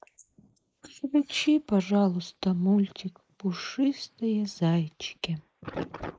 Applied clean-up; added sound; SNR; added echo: neural mask model Resemble Enhance denoiser.